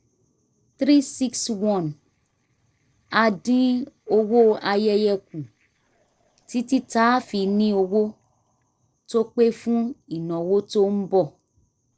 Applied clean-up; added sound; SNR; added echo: neural separator model SepFormer DNS4.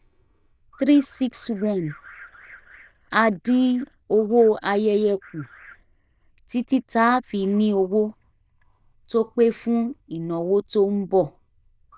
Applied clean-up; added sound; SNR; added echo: neural diffusion model UNIVERSE++.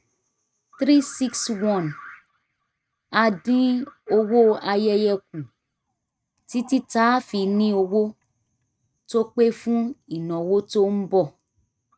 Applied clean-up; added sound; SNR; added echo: neural mask model RNNoise.